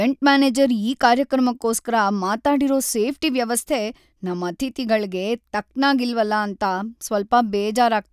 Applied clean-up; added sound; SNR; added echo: none; none; none; none.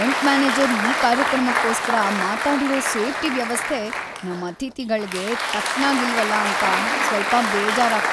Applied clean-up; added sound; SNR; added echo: none; Applause; 0 dB; none.